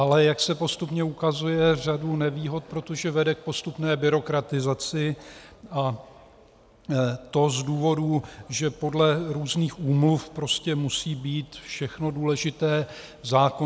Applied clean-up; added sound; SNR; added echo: none; none; none; none.